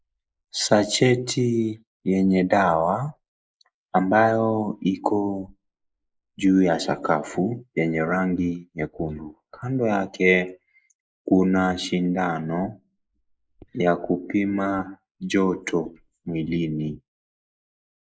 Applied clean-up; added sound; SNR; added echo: neural mask model Resemble Enhance denoiser.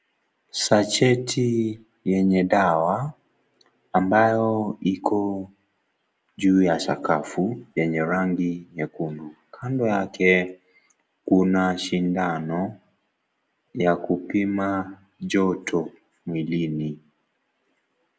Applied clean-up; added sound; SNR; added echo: none; none; none; none.